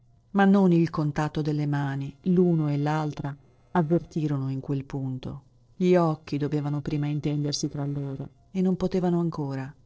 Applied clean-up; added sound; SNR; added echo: neural separator model SepFormer DNS4.